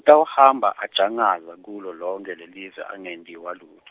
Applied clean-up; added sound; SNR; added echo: none; none; none; none.